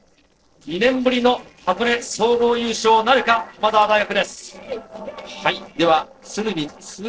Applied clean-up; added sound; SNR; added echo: neural separator model SepFormer DNS4.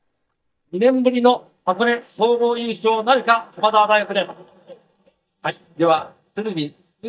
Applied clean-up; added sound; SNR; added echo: neural mask model DeepFilterNet 3.